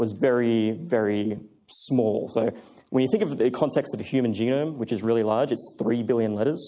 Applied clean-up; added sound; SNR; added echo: none; none; none; none.